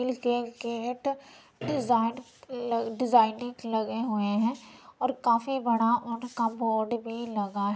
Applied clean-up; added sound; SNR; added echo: none; none; none; none.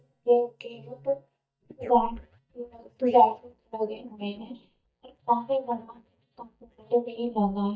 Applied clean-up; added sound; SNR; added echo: neural mask model DeepFilterNet 3.